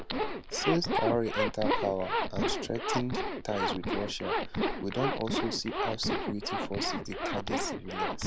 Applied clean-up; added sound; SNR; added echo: none; Zipper (clothing); -3 dB; none.